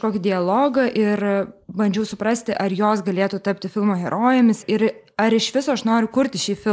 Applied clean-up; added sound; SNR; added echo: neural mask model Resemble Enhance denoiser.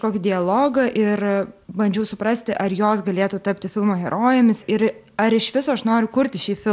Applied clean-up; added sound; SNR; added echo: none; none; none; none.